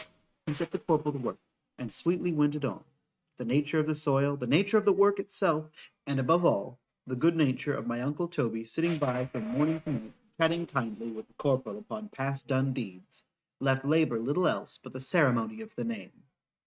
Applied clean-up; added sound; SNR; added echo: neural mask model RNNoise.